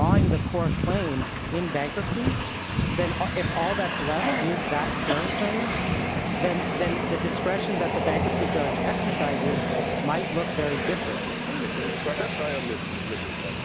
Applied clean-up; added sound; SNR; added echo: none; Train; -4 dB; none.